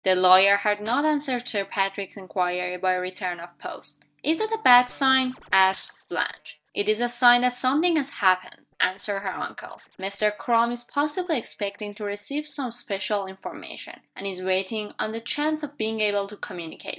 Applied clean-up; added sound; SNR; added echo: neural mask model DeepFilterNet 3.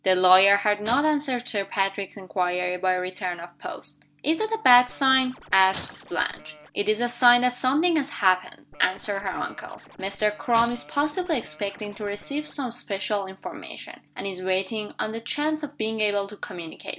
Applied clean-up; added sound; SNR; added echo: none; Shatter + Scratching (performance technique); 20 dB; none.